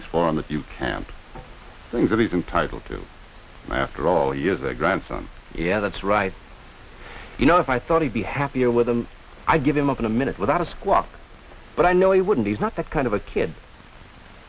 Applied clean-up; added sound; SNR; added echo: none; none; none; none.